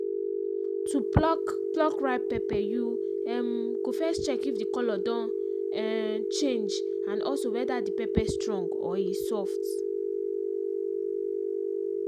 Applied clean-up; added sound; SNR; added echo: none; Telephone; -3 dB; none.